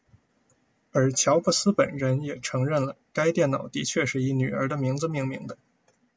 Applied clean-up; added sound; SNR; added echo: none; none; none; none.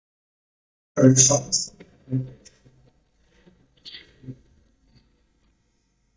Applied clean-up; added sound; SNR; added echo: neural mask model DeepFilterNet 3.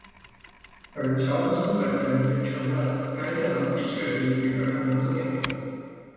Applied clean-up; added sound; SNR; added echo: none; Mechanisms; 19 dB; reverberation time 2.1 s.